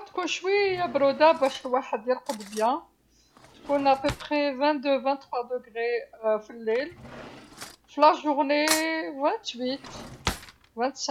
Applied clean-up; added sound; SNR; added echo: none; Cutlery, silverware / Drawer open or close; 14 dB; none.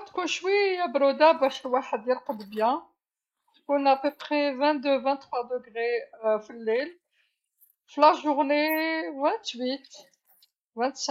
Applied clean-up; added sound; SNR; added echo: neural mask model Resemble Enhance denoiser.